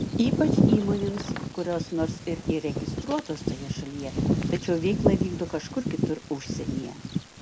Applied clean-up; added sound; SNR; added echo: none; Bird vocalization, bird call, bird song; -2 dB; none.